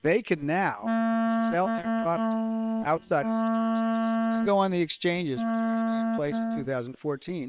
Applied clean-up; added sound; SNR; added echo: neural separator model SepFormer WHAM!.